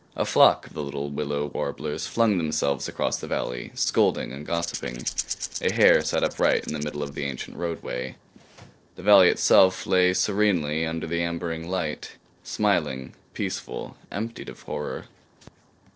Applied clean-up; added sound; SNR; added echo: neural separator model SepFormer DNS4.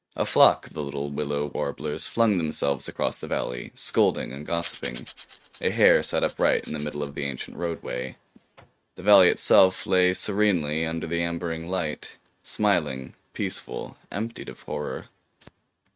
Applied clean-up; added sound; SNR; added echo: neural mask model RNNoise.